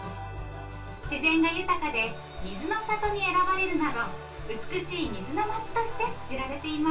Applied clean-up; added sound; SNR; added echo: none; none; none; reverberation time 0.2 s.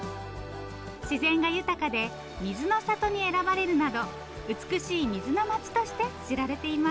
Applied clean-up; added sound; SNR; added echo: none; none; none; none.